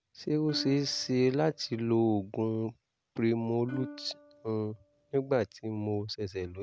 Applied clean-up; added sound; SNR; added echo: none; Plucked string instrument; 16 dB; none.